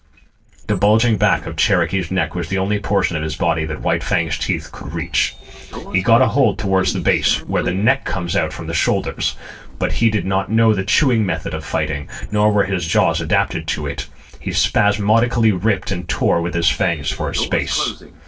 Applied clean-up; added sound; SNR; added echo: neural separator model SepFormer DNS4.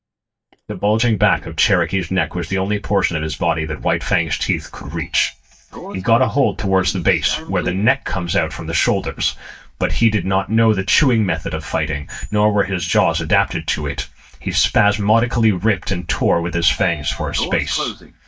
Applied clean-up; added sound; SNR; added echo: neural mask model DeepFilterNet 3.